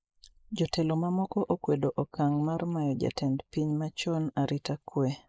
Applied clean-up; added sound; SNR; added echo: neural mask model Resemble Enhance denoiser.